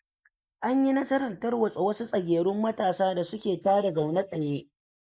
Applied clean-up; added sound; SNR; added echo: neural mask model Resemble Enhance denoiser.